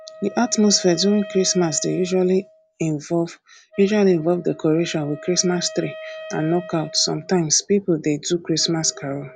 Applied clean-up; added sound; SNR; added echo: none; Wind instrument, woodwind instrument; 18 dB; none.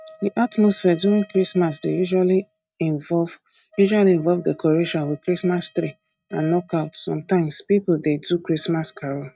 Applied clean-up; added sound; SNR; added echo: neural mask model RNNoise.